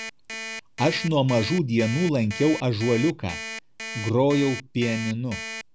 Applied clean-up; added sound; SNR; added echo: none; Alarm; 12 dB; none.